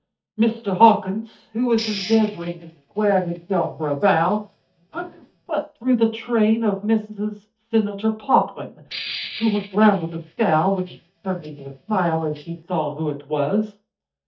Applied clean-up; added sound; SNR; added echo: neural mask model DeepFilterNet 3.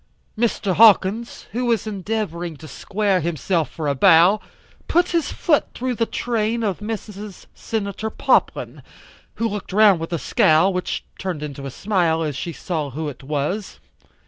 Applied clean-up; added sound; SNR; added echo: none; none; none; none.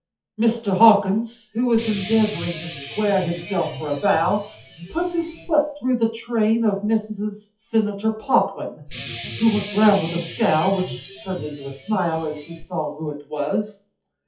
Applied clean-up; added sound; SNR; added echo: classical method WPE with log-MMSE.